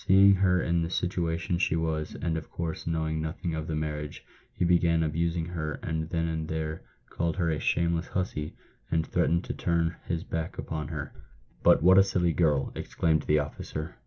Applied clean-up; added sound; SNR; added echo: none; none; none; none.